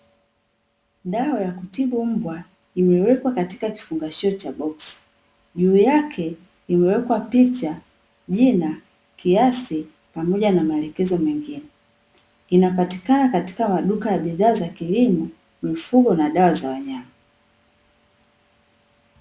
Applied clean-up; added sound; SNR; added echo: none; none; none; none.